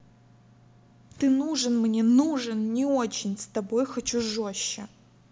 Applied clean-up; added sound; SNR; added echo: none; none; none; none.